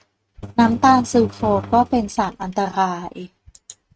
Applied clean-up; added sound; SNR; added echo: neural mask model RNNoise.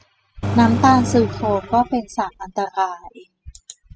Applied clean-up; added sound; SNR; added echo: classical method spectral subtraction.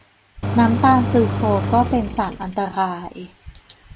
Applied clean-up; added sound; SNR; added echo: none; Engine; 4 dB; none.